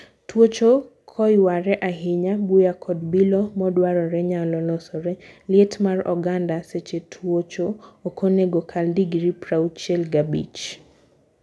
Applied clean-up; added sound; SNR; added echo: none; none; none; none.